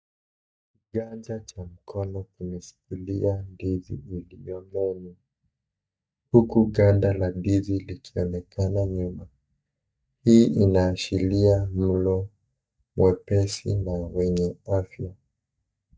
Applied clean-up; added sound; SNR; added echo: neural mask model DeepFilterNet 3.